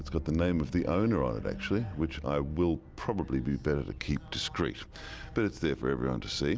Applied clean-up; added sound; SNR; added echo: none; none; none; none.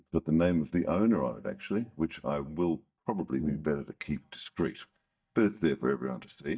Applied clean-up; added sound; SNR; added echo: neural mask model DeepFilterNet 3.